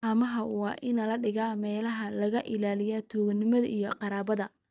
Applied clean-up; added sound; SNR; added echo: neural mask model DeepFilterNet 3.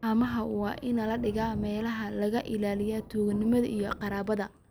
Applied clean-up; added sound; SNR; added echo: none; Thunder; 14 dB; none.